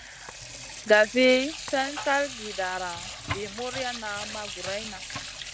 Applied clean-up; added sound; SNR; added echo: none; Sink (filling or washing) / Water tap, faucet; 10 dB; none.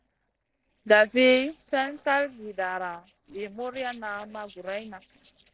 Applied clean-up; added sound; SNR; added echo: neural separator model SepFormer DNS4.